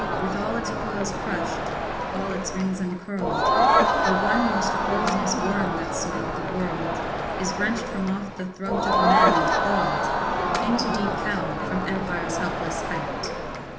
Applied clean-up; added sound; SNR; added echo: none; Crowd; -5 dB; reverberation time 0.8 s.